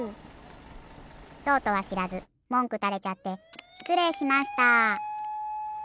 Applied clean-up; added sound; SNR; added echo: none; none; none; none.